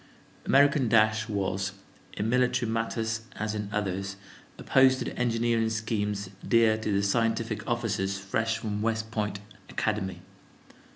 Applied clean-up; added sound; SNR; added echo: none; none; none; none.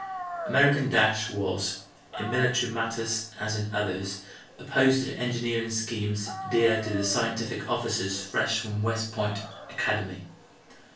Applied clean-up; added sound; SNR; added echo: none; Dog; 14 dB; reverberation time 0.3 s.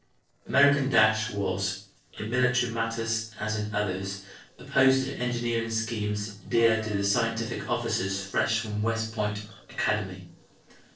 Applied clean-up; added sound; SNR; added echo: neural separator model SepFormer DNS4.